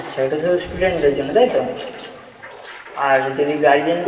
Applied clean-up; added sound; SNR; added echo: none; Toilet flush; 18 dB; reverberation time 2.5 s.